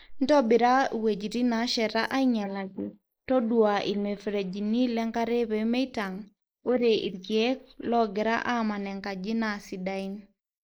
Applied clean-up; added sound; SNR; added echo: neural mask model Resemble Enhance denoiser.